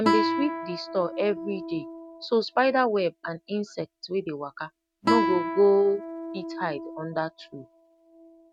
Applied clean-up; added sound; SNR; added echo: neural mask model RNNoise.